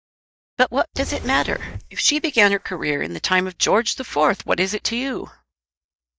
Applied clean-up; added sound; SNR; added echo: neural mask model DeepFilterNet 3.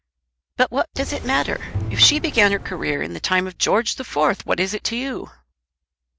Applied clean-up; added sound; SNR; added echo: none; Subway, metro, underground + Bowed string instrument; 10 dB; none.